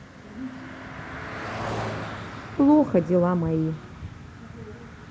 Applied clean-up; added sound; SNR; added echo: none; Car passing by; 11 dB; none.